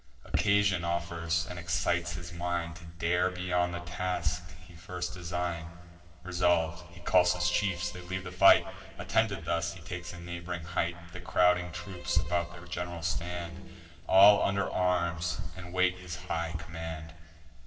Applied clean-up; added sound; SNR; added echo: neural separator model SepFormer DNS4.